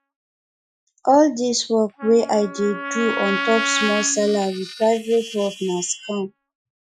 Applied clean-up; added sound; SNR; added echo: classical method Wiener filter.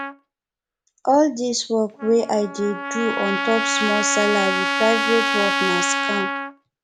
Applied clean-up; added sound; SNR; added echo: none; Trumpet; 2 dB; none.